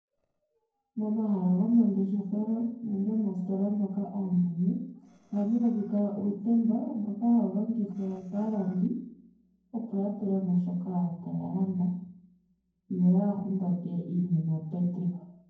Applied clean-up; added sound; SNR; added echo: neural separator model SepFormer DNS4.